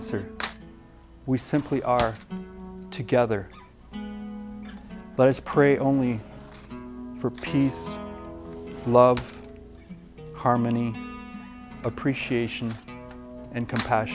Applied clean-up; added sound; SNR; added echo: none; Cutlery, silverware / Drawer open or close; 19 dB; none.